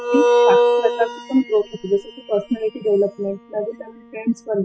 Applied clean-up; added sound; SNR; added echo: classical method spectral subtraction.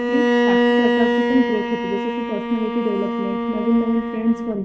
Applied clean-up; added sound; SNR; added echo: neural mask model RNNoise.